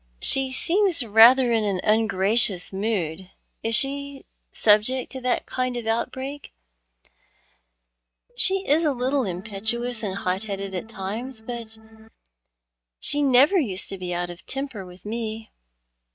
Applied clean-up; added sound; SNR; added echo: neural mask model RNNoise.